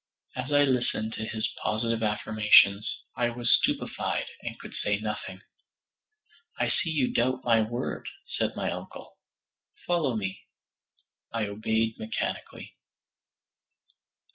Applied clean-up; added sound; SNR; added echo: none; none; none; none.